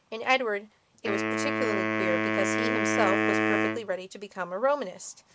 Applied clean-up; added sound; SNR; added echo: none; Wind instrument, woodwind instrument; -2 dB; none.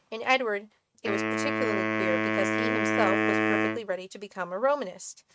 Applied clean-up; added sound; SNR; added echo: neural mask model RNNoise.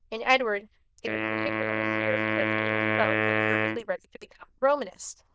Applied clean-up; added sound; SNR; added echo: neural diffusion model UNIVERSE++.